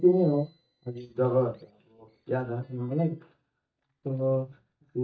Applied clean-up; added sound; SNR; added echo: neural mask model DeepFilterNet 3.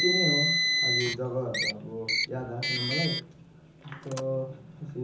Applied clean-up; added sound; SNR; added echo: none; Car; -3 dB; reverberation time 0.7 s.